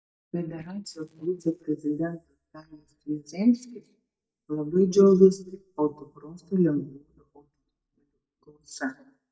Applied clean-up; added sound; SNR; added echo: neural mask model DeepFilterNet 3.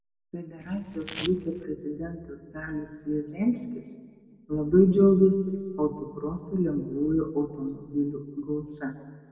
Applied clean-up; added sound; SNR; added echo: none; Domestic sounds, home sounds; 8 dB; reverberation time 1.6 s.